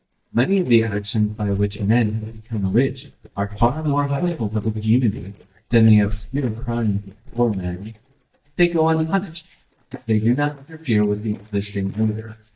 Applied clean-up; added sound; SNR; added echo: neural mask model DeepFilterNet 3.